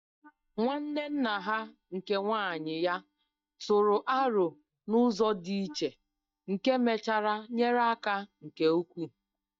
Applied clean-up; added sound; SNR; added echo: neural mask model DeepFilterNet 3.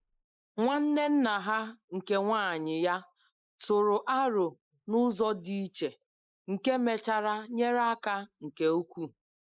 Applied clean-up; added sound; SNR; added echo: neural mask model Resemble Enhance denoiser.